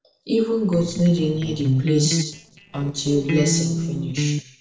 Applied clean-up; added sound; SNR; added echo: neural separator model SepFormer DNS4.